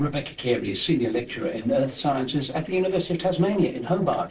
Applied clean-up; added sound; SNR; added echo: neural separator model SepFormer DNS4.